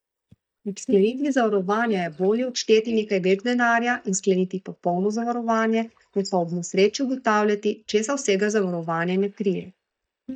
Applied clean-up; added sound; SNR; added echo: neural mask model DeepFilterNet 3.